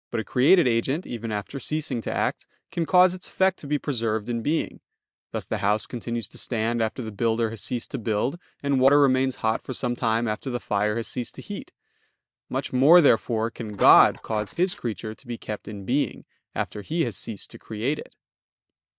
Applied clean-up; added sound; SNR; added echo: neural mask model DeepFilterNet 3.